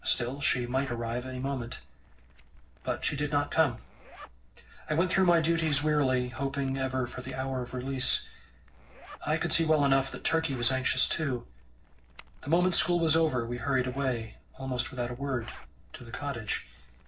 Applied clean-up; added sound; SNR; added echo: neural separator model SepFormer DNS4.